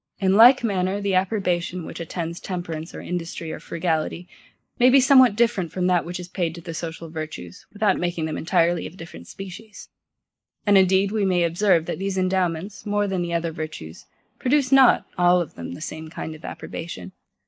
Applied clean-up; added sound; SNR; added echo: neural mask model Resemble Enhance denoiser.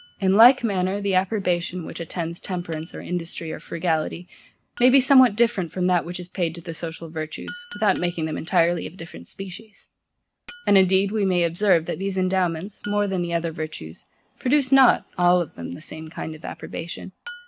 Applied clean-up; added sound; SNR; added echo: none; Chink, clink; 16 dB; none.